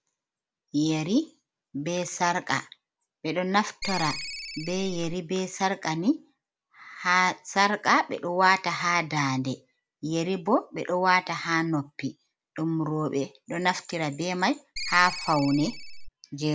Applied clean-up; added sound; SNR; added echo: none; Ringtone; 8 dB; none.